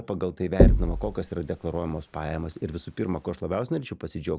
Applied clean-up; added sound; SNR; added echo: none; Knock; -5 dB; none.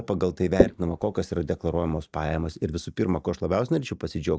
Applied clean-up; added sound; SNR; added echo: neural mask model DeepFilterNet 3.